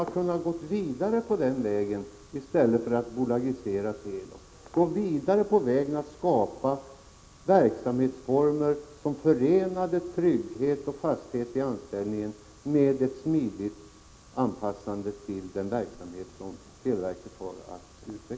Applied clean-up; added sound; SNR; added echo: none; none; none; none.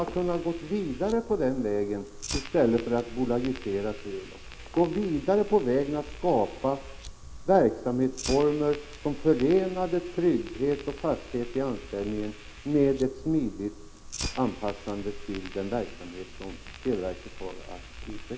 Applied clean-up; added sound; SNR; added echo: none; Fire; 13 dB; none.